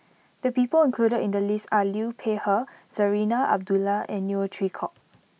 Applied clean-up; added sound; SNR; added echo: none; none; none; none.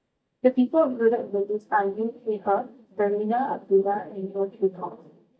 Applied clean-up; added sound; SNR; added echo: neural mask model DeepFilterNet 3.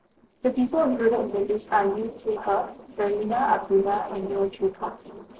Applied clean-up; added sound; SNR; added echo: neural separator model SepFormer DNS4.